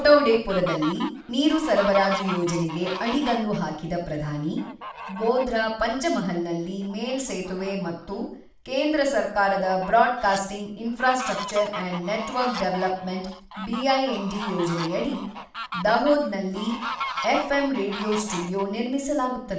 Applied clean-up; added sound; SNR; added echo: none; Fowl; 11 dB; reverberation time 0.5 s.